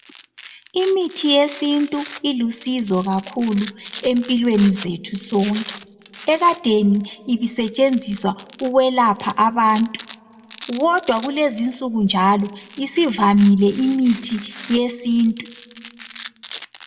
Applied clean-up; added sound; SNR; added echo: none; Domestic sounds, home sounds; 14 dB; reverberation time 1.1 s.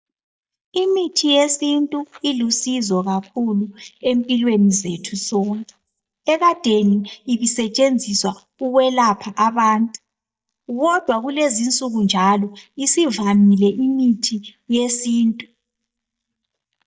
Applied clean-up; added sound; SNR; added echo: neural mask model DeepFilterNet 3.